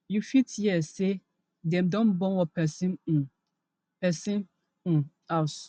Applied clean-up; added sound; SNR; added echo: none; none; none; none.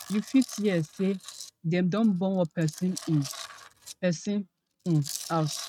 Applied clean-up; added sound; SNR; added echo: neural mask model RNNoise.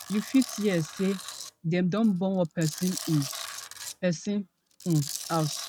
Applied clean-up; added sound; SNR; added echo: none; Tools; 12 dB; none.